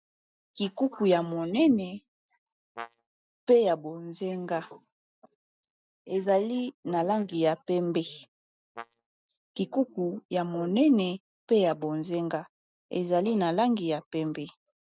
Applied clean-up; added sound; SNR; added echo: neural mask model DeepFilterNet 3.